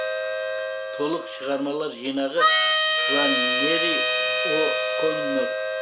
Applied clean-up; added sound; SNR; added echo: none; Harmonica; -5 dB; none.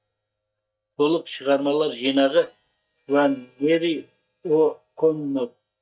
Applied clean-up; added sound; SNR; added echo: neural mask model DeepFilterNet 3.